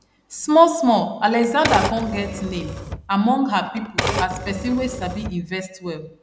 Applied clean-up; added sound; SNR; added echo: none; Typewriter; 7 dB; none.